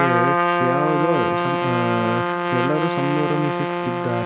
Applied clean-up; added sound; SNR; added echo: none; Trumpet; -3 dB; none.